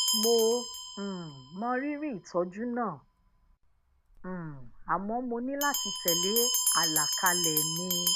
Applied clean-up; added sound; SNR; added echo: none; Bell; 0 dB; none.